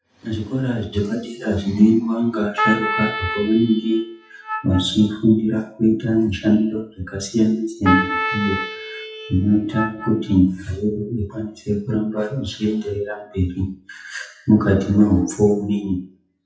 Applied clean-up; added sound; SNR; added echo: classical method WPE with log-MMSE.